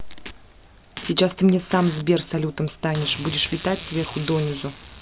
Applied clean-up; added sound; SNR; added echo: none; Packing tape, duct tape; 16 dB; none.